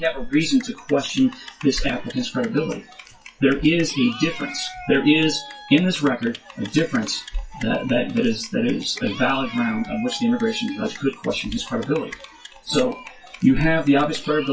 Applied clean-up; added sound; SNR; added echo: classical method WPE with log-MMSE.